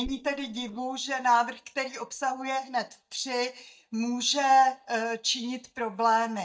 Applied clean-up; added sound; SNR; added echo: neural mask model DeepFilterNet 3.